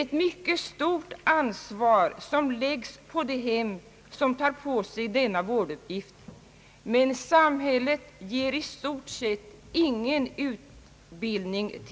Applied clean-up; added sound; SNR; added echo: none; none; none; none.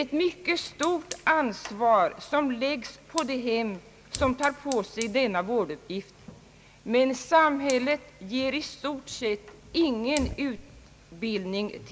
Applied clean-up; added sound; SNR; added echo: none; Fire; 17 dB; none.